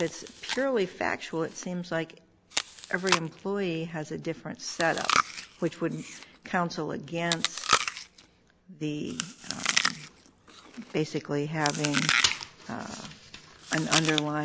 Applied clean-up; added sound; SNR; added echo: none; Chewing, mastication; 2 dB; none.